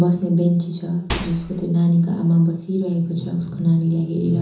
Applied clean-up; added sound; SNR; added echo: none; Microwave oven; 8 dB; reverberation time 0.6 s.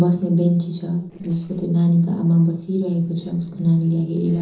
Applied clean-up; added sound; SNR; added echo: neural separator model SepFormer DNS4.